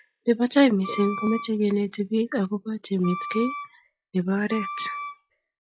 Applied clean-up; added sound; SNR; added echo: classical method log-MMSE.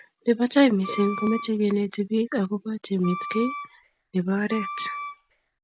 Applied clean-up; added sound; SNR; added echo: none; Wind instrument, woodwind instrument; 10 dB; none.